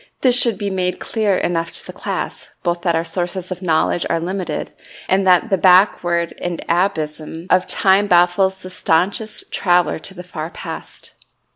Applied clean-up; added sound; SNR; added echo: none; none; none; none.